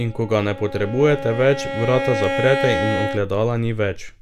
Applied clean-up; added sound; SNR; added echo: none; Bowed string instrument; 6 dB; none.